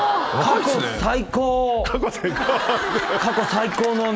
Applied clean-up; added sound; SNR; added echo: none; Fireworks; 12 dB; none.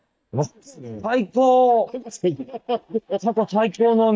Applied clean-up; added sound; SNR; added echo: neural mask model DeepFilterNet 3.